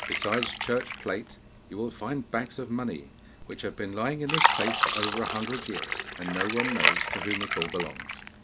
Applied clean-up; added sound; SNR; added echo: none; Fill (with liquid); -2 dB; none.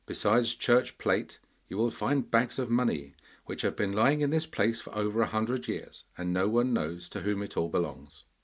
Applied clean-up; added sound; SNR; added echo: none; none; none; none.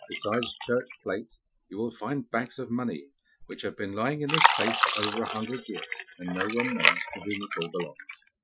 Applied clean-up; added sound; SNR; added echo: classical method Wiener filter.